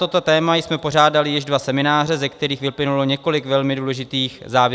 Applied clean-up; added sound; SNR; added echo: none; none; none; none.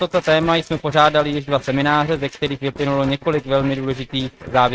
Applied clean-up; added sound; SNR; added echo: neural mask model RNNoise.